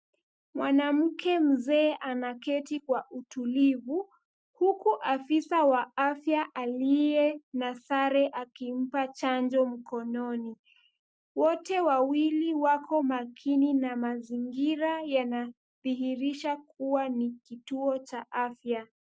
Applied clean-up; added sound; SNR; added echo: none; none; none; none.